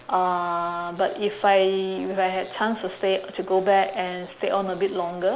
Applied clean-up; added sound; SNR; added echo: none; none; none; none.